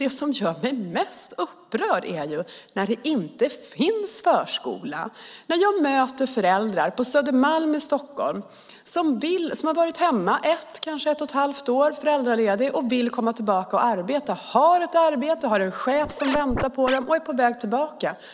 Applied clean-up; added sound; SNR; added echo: none; Scratching (performance technique); 8 dB; none.